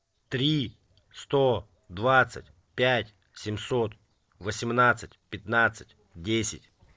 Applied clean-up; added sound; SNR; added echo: neural separator model SepFormer DNS4.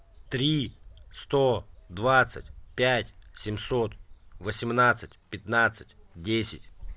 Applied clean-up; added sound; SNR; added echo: none; Bird; 19 dB; none.